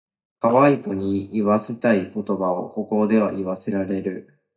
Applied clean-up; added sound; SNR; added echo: neural mask model DeepFilterNet 3.